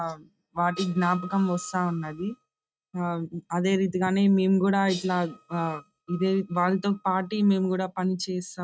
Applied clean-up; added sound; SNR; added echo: neural mask model RNNoise.